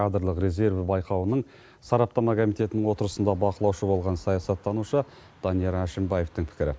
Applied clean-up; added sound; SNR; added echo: none; none; none; none.